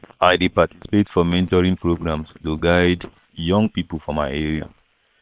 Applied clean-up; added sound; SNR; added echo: neural separator model SepFormer WHAM!.